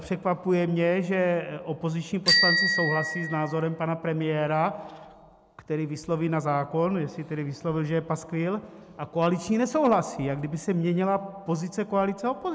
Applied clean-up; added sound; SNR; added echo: none; Bicycle bell; 1 dB; none.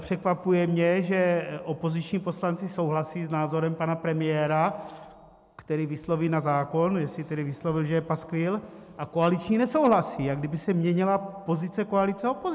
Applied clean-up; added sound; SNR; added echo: none; none; none; none.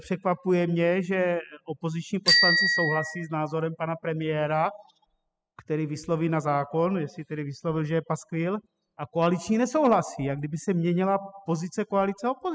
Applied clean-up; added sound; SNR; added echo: classical method spectral subtraction.